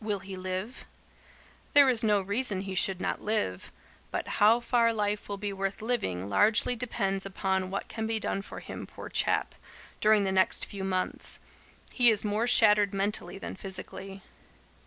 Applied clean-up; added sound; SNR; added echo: none; none; none; none.